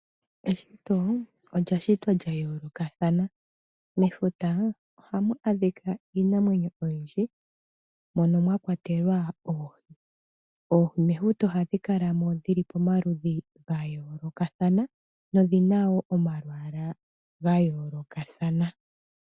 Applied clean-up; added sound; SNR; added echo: none; none; none; none.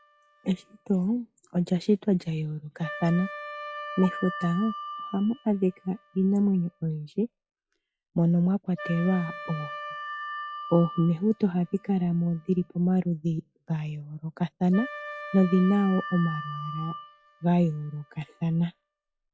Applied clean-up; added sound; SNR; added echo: classical method log-MMSE.